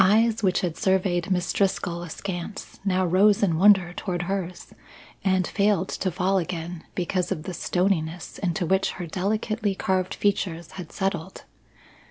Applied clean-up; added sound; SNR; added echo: none; none; none; none.